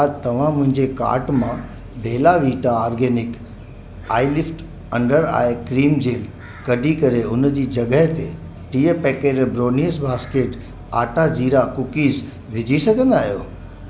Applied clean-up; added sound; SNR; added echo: none; none; none; none.